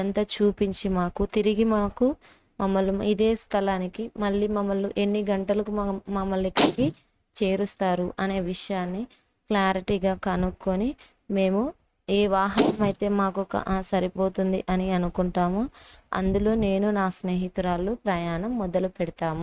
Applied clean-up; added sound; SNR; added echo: neural mask model RNNoise.